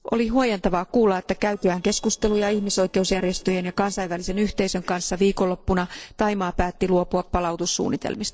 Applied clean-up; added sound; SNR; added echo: neural separator model SepFormer DNS4.